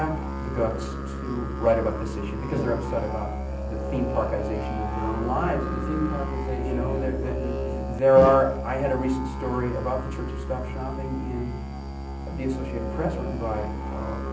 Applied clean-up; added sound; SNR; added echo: none; Musical instrument; 3 dB; reverberation time 0.6 s.